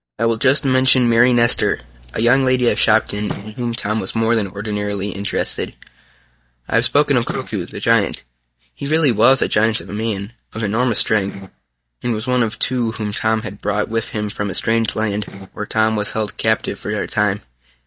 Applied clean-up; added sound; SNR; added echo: neural mask model DeepFilterNet 3.